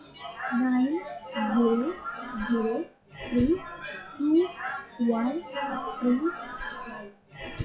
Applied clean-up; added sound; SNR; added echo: classical method WPE with log-MMSE.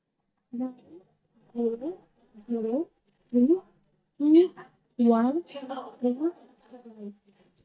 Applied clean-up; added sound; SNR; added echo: neural mask model DeepFilterNet 3.